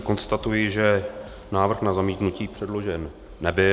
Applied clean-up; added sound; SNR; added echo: none; none; none; none.